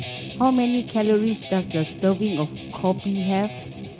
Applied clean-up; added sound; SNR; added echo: neural mask model RNNoise.